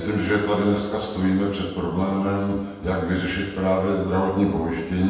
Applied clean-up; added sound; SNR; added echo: none; Piano; 18 dB; reverberation time 1.1 s.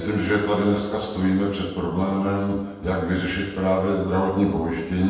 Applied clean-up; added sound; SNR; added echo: neural separator model SepFormer DNS4.